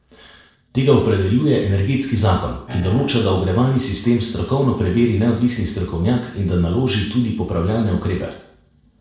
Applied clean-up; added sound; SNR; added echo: neural separator model SepFormer DNS4.